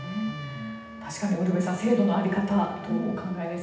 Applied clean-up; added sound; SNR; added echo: none; Trumpet; 18 dB; reverberation time 0.8 s.